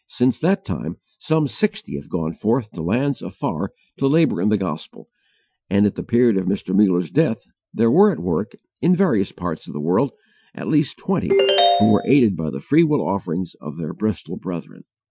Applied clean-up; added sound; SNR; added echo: classical method Wiener filter.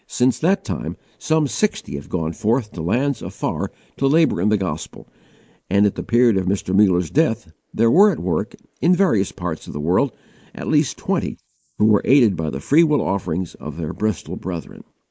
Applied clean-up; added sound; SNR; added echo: neural mask model Resemble Enhance denoiser.